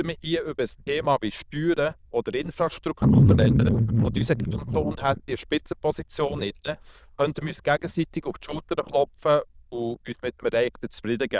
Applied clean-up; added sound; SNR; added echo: neural diffusion model UNIVERSE++.